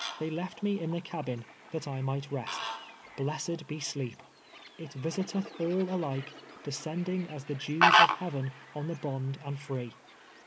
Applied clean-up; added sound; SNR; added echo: none; Fowl; 0 dB; none.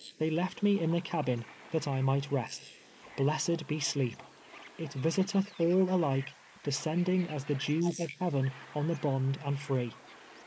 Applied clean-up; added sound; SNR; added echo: neural mask model Resemble Enhance denoiser.